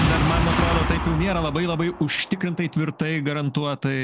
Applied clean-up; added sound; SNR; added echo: none; Boom; 3 dB; none.